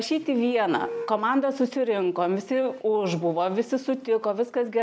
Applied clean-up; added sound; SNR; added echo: none; none; none; none.